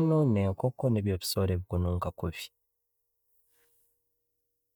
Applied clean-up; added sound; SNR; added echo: neural mask model DeepFilterNet 3.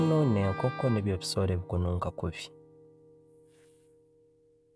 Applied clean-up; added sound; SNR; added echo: none; Wind instrument, woodwind instrument + Acoustic guitar / Strum; 12 dB; none.